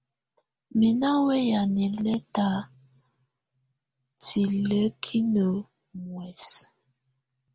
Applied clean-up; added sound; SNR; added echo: none; none; none; none.